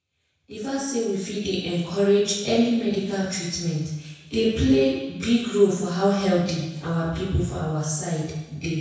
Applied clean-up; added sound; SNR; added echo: none; none; none; reverberation time 1.0 s.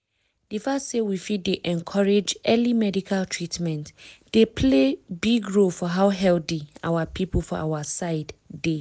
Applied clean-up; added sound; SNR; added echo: none; none; none; none.